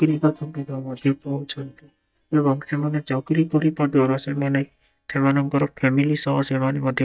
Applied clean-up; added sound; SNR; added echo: neural mask model DeepFilterNet 3.